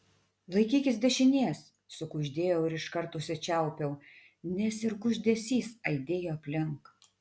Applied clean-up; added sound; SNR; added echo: none; none; none; none.